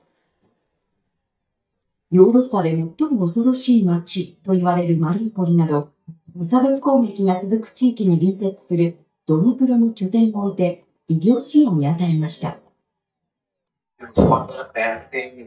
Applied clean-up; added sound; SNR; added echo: neural mask model DeepFilterNet 3.